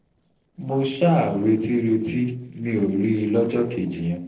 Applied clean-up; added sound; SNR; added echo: neural separator model SepFormer DNS4.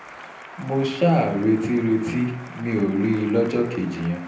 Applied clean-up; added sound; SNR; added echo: none; Applause; 18 dB; reverberation time 0.6 s.